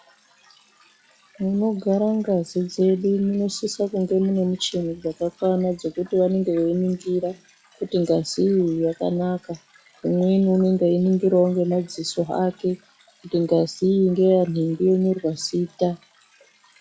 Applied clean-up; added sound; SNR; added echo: classical method log-MMSE.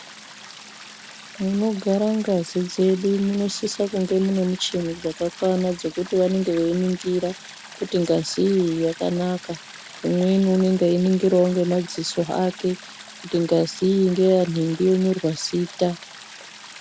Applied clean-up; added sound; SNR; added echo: none; Stream; 19 dB; none.